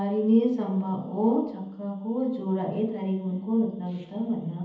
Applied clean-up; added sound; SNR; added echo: none; none; none; reverberation time 1.3 s.